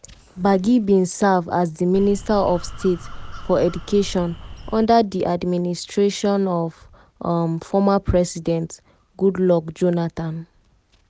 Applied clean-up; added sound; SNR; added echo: none; Crow; 12 dB; none.